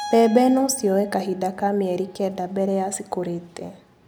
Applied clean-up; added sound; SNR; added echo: none; Keyboard (musical); 19 dB; none.